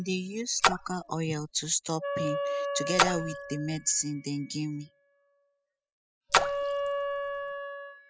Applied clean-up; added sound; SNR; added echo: classical method spectral subtraction.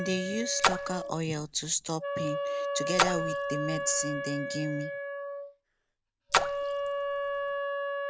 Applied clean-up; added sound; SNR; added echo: none; Wind instrument, woodwind instrument + Splash, splatter; -3 dB; none.